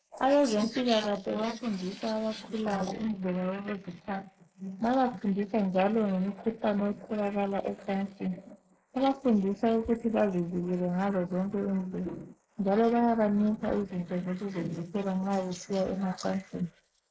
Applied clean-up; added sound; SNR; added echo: neural mask model Resemble Enhance denoiser.